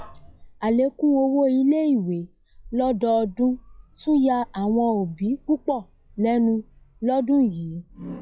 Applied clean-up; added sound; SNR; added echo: classical method log-MMSE.